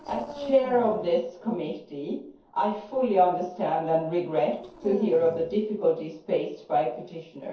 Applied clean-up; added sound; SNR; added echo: neural separator model SepFormer DNS4.